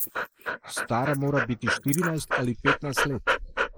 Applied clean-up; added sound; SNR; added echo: neural mask model Resemble Enhance denoiser.